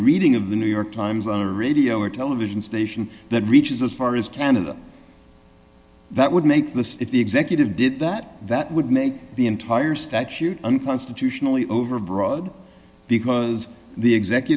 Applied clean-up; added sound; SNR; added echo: none; none; none; none.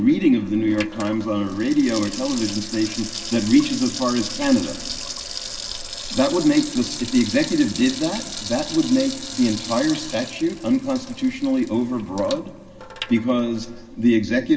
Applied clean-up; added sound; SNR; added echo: none; Sink (filling or washing) / Water tap, faucet; 11 dB; reverberation time 1.7 s.